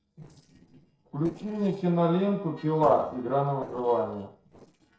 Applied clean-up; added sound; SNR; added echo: neural separator model SepFormer DNS4.